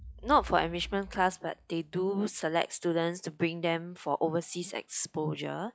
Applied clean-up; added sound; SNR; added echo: classical method log-MMSE.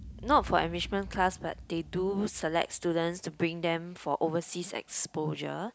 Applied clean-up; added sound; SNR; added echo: none; Boom; 17 dB; none.